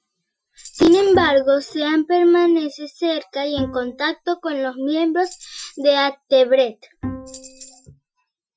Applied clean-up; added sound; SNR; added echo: classical method Wiener filter.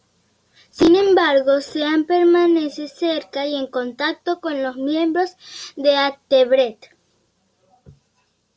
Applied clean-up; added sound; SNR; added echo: none; none; none; none.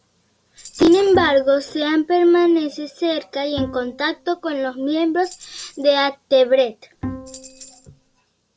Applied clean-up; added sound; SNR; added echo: none; Bowed string instrument + Tambourine; 15 dB; none.